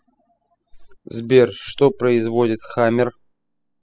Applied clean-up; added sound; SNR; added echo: classical method spectral subtraction.